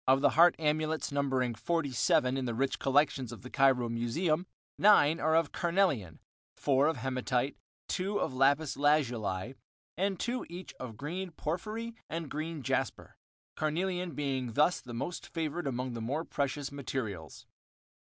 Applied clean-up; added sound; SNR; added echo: none; none; none; none.